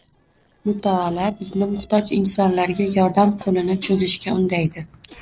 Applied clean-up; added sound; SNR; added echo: neural separator model SepFormer DNS4.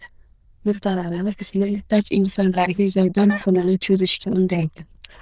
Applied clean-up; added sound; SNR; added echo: neural diffusion model UNIVERSE++.